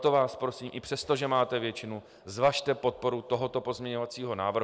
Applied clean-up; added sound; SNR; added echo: none; none; none; none.